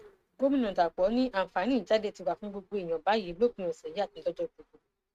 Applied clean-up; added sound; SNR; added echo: neural mask model RNNoise.